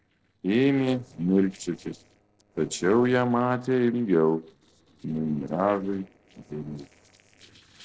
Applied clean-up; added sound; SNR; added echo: neural separator model SepFormer DNS4.